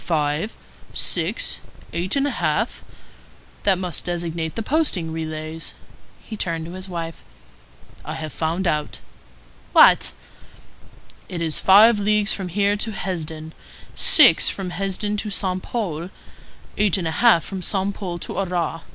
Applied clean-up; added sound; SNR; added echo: none; none; none; none.